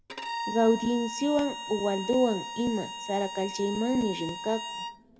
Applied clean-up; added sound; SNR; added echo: none; Bowed string instrument; 9 dB; reverberation time 1.6 s.